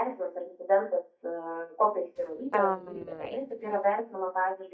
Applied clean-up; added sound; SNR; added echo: neural mask model DeepFilterNet 3.